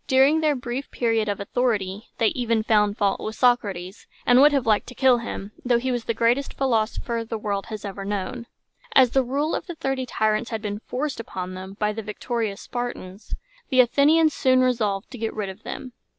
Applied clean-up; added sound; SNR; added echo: none; none; none; none.